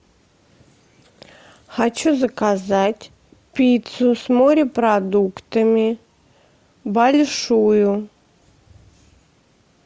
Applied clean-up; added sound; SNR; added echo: none; none; none; none.